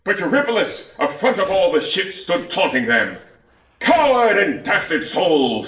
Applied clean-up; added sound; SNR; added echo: neural separator model SepFormer DNS4.